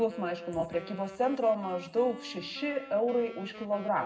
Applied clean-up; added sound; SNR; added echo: none; Wind instrument, woodwind instrument; 15 dB; reverberation time 0.3 s.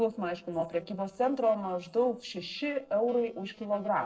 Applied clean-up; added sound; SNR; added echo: neural separator model SepFormer DNS4.